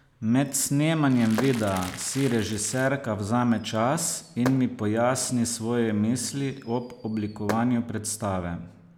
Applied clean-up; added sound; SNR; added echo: none; Crackle + Fireworks; 16 dB; none.